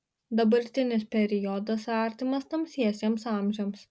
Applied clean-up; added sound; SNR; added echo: none; none; none; none.